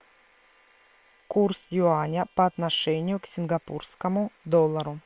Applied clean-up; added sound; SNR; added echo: neural separator model SepFormer WHAM!.